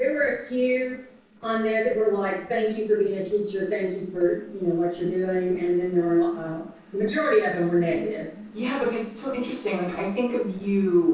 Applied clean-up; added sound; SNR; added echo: neural separator model SepFormer DNS4.